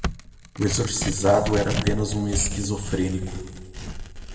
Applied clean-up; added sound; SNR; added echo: none; Tearing; 5 dB; reverberation time 1.9 s.